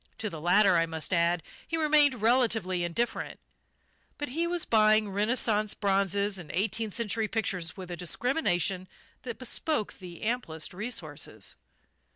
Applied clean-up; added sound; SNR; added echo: none; none; none; none.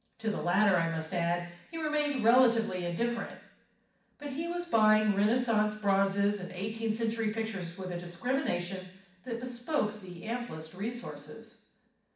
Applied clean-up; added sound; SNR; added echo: none; none; none; reverberation time 0.6 s.